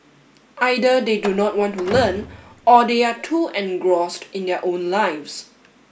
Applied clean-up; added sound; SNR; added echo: none; Slam; 15 dB; none.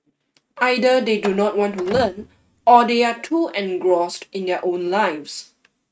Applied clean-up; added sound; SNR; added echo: neural mask model RNNoise.